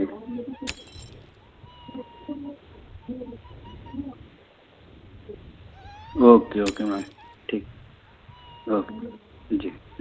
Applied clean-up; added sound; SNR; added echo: none; Meow + Crushing; 18 dB; none.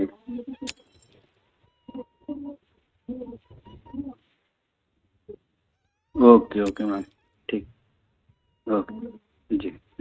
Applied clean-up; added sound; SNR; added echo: neural mask model RNNoise.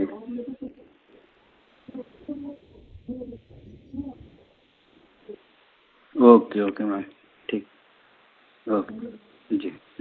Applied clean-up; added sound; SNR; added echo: neural mask model Resemble Enhance denoiser.